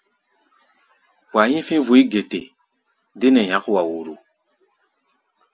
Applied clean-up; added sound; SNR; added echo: none; none; none; none.